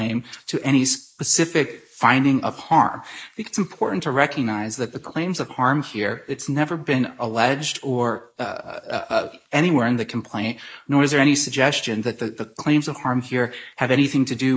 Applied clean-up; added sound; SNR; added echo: neural mask model Resemble Enhance denoiser.